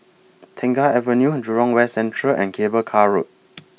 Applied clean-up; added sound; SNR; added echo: none; none; none; none.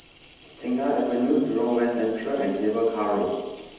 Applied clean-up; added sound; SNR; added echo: none; Boiling / Alarm; -5 dB; reverberation time 1.1 s.